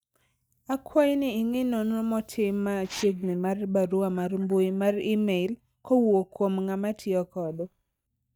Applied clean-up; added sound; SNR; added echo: neural mask model DeepFilterNet 3.